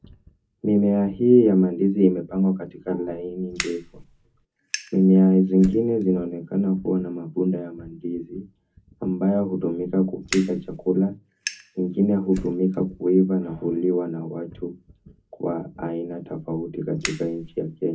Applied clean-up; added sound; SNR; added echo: none; Fire; 18 dB; reverberation time 0.3 s.